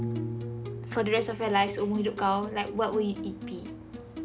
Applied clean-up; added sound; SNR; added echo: none; Acoustic guitar + Piano; 7 dB; none.